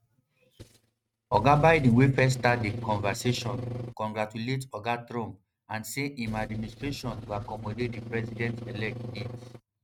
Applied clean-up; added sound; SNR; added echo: neural mask model RNNoise.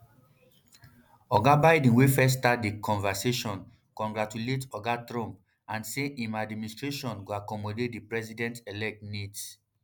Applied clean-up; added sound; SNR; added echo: none; none; none; none.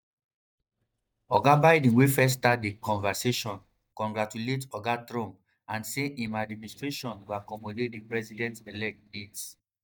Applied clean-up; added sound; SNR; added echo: neural mask model DeepFilterNet 3.